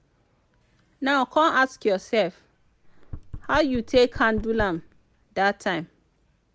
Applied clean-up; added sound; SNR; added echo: none; Knock; 12 dB; none.